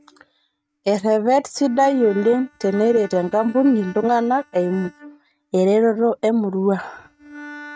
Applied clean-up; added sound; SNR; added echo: neural mask model RNNoise.